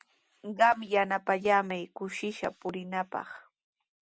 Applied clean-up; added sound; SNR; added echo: none; none; none; none.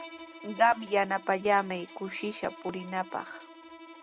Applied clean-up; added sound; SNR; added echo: none; Bowed string instrument; 17 dB; none.